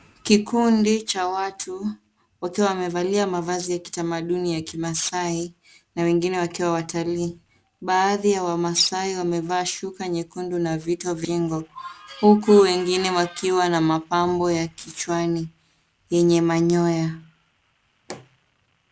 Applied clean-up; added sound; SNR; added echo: none; none; none; none.